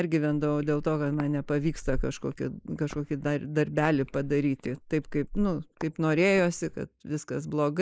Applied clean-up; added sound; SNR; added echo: neural mask model Resemble Enhance denoiser.